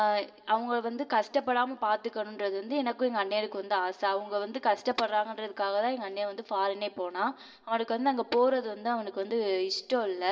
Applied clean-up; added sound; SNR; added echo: none; none; none; reverberation time 1.1 s.